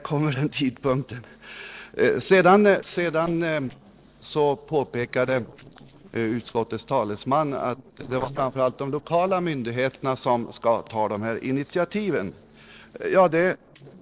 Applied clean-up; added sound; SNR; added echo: neural separator model SepFormer DNS4.